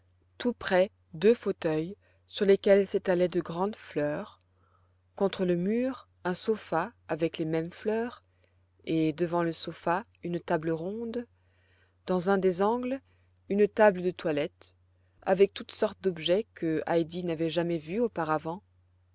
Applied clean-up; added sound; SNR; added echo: none; none; none; none.